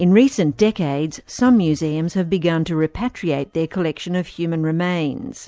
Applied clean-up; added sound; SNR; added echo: none; none; none; none.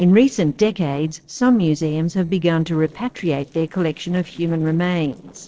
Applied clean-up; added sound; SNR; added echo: neural separator model SepFormer DNS4.